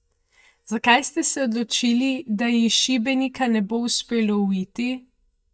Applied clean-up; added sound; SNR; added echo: neural mask model DeepFilterNet 3.